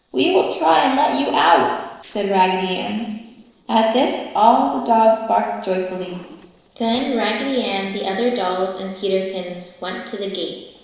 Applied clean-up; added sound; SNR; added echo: neural separator model SepFormer DNS4.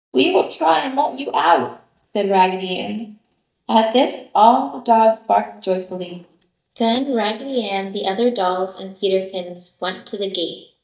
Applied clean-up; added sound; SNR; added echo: neural mask model DeepFilterNet 3.